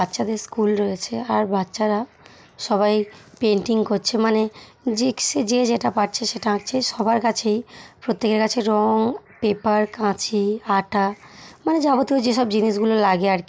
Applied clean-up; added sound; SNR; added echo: none; none; none; none.